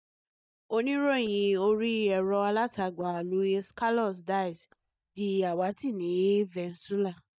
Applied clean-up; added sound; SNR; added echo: neural mask model DeepFilterNet 3.